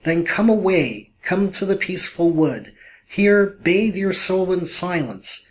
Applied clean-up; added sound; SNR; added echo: none; none; none; none.